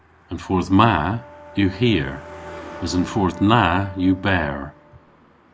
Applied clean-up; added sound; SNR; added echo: none; Car passing by + Brass instrument; 18 dB; none.